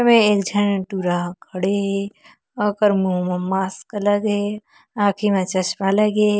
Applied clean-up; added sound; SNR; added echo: none; none; none; none.